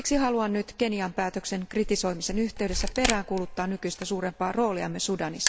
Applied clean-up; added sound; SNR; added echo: none; Camera; 7 dB; none.